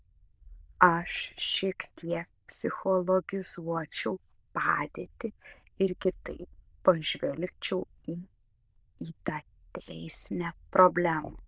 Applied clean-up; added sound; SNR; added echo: neural diffusion model UNIVERSE++.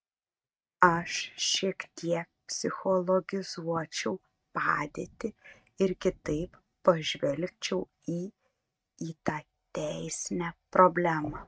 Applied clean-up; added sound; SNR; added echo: neural mask model RNNoise.